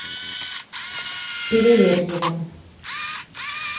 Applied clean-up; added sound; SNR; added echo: none; Camera; 1 dB; reverberation time 0.6 s.